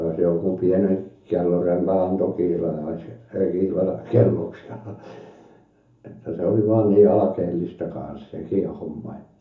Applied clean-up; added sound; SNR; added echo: none; none; none; reverberation time 0.6 s.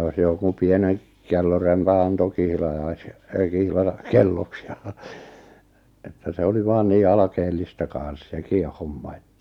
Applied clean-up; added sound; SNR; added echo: none; none; none; none.